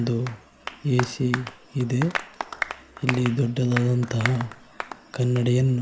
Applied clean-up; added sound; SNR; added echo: none; Applause; 10 dB; none.